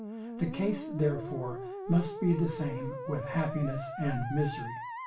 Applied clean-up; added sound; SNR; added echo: none; Musical instrument; 8 dB; reverberation time 0.3 s.